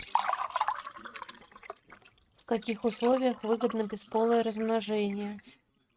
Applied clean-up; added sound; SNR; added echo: neural mask model RNNoise.